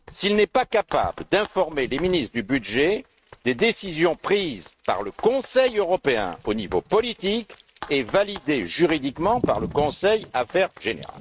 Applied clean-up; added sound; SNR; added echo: neural mask model RNNoise.